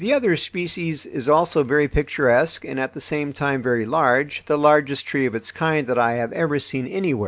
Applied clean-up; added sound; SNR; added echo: none; none; none; none.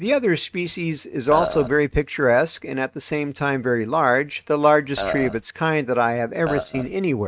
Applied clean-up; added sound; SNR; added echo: neural mask model RNNoise.